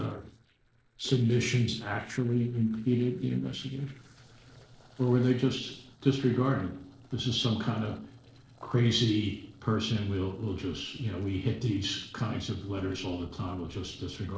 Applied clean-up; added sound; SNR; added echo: neural separator model SepFormer DNS4.